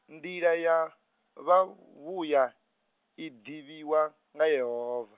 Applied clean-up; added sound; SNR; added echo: none; none; none; none.